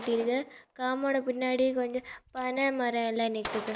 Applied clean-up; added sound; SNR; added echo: none; Gunshot, gunfire; 15 dB; none.